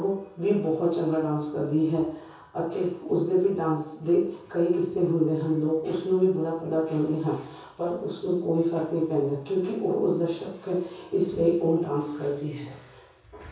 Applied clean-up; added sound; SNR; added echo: none; none; none; reverberation time 0.6 s.